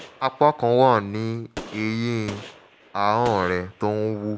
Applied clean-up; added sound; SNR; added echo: none; Gunshot, gunfire; 19 dB; none.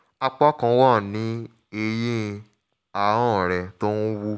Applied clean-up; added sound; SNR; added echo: none; none; none; none.